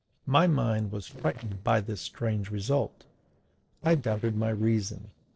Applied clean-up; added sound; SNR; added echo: neural separator model SepFormer DNS4.